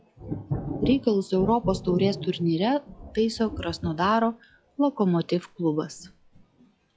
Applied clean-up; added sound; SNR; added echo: classical method log-MMSE.